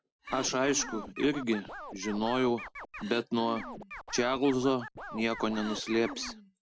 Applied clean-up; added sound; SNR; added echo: none; Scratching (performance technique) + Cough; 12 dB; none.